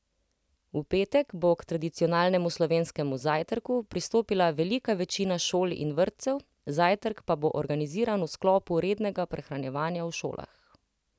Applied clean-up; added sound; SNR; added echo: none; none; none; none.